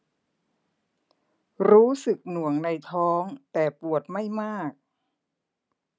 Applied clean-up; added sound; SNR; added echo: none; none; none; none.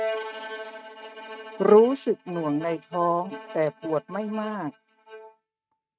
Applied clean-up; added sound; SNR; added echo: neural mask model RNNoise.